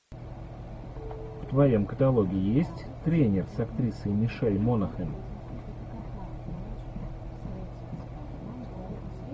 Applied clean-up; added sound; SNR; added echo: none; none; none; none.